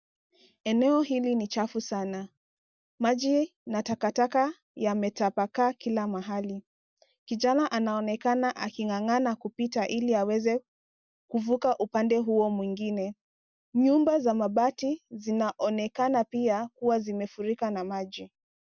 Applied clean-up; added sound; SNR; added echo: none; none; none; none.